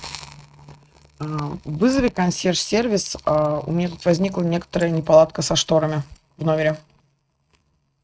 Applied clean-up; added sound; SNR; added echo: neural mask model RNNoise.